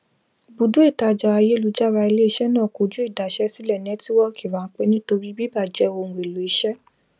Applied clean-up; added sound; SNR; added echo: none; none; none; none.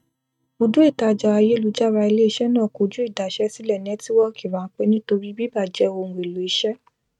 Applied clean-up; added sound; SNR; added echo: neural mask model RNNoise.